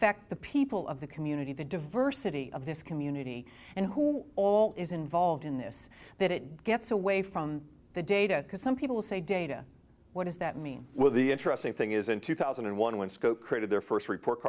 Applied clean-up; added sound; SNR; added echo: none; none; none; none.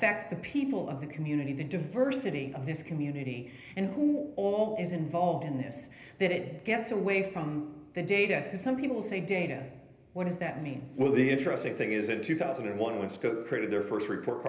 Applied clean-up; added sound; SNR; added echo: none; none; none; reverberation time 0.8 s.